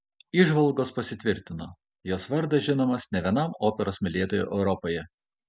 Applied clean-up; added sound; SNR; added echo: none; none; none; none.